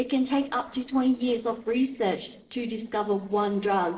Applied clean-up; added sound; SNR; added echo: neural separator model SepFormer DNS4.